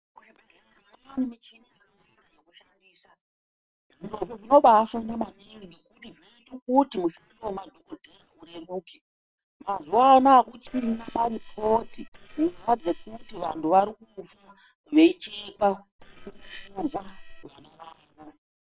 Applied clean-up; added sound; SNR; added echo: neural separator model SepFormer WHAM!.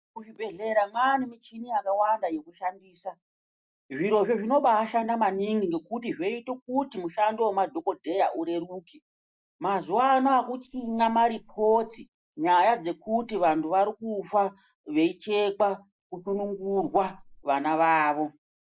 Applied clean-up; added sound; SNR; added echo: neural mask model Resemble Enhance denoiser.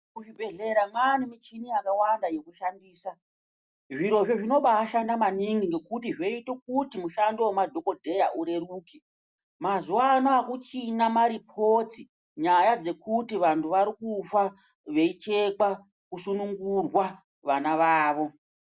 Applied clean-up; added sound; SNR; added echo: none; none; none; none.